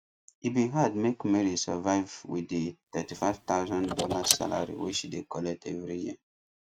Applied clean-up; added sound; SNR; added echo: neural mask model RNNoise.